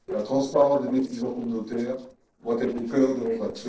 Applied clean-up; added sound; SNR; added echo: neural separator model SepFormer DNS4.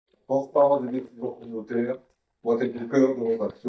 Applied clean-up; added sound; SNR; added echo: neural mask model DeepFilterNet 3.